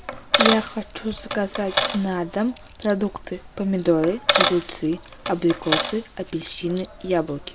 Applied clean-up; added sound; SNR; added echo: none; Coin (dropping); 3 dB; none.